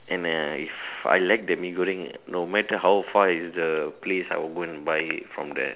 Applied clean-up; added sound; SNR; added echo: none; none; none; none.